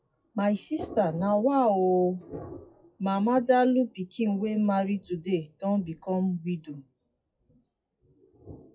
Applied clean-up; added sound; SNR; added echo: classical method WPE with log-MMSE.